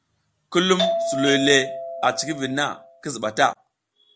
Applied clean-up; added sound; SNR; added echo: none; Doorbell; 4 dB; none.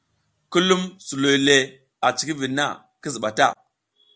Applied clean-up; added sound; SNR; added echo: none; none; none; none.